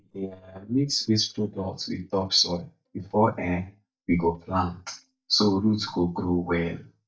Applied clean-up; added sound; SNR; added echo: neural mask model DeepFilterNet 3.